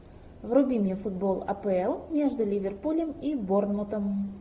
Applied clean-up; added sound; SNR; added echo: none; none; none; none.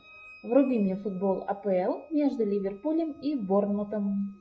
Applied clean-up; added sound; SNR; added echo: classical method log-MMSE.